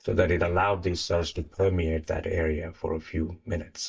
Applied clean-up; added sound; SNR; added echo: neural mask model DeepFilterNet 3.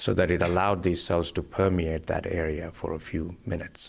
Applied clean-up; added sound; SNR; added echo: none; none; none; none.